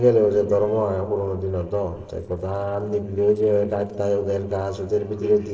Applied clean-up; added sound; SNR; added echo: neural separator model SepFormer DNS4.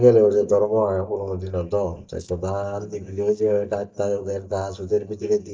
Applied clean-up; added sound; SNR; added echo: neural mask model DeepFilterNet 3.